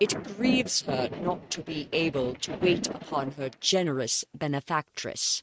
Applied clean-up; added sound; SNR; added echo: neural mask model RNNoise.